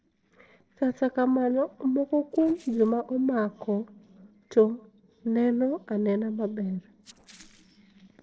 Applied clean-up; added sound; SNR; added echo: neural separator model SepFormer DNS4.